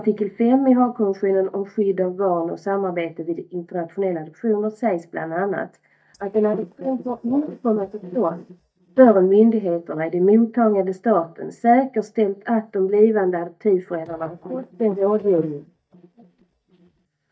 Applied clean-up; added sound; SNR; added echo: neural mask model DeepFilterNet 3.